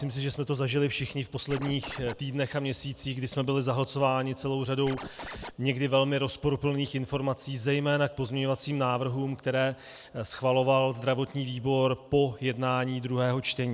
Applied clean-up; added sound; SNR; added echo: none; Scratching (performance technique); 12 dB; none.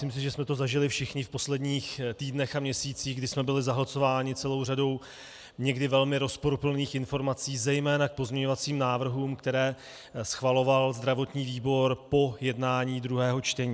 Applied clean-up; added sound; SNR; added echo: none; none; none; none.